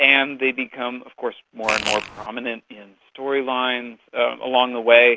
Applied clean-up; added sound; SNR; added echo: none; Fart; 5 dB; none.